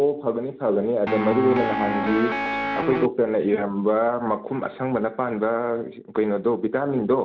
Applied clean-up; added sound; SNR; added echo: none; Guitar; 2 dB; none.